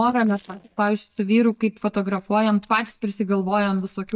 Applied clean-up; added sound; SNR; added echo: neural mask model DeepFilterNet 3.